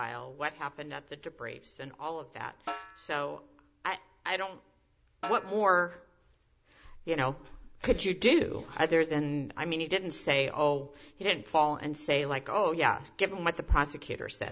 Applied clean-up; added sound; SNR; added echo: none; Snare drum; 15 dB; none.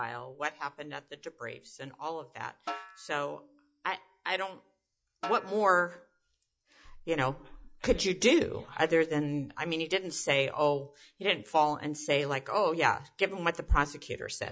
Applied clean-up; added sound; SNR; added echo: classical method log-MMSE.